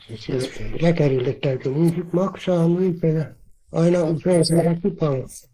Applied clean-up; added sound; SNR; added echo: neural mask model Resemble Enhance denoiser.